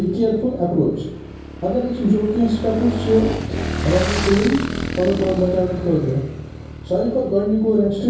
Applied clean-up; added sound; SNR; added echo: none; Motorcycle / Engine; 8 dB; reverberation time 0.6 s.